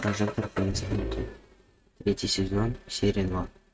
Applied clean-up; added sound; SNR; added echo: neural mask model RNNoise.